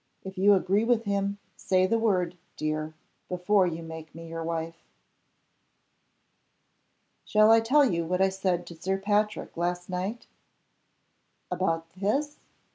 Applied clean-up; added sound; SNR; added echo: none; none; none; none.